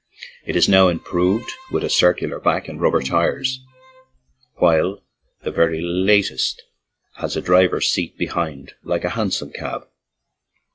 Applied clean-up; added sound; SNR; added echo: classical method log-MMSE.